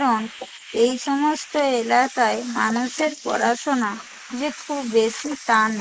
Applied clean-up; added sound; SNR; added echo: neural mask model Resemble Enhance denoiser.